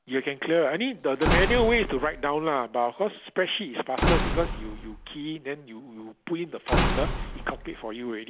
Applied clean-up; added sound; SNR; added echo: none; Slam / Wood; 2 dB; none.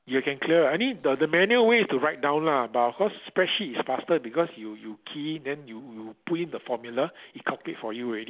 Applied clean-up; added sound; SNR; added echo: none; none; none; none.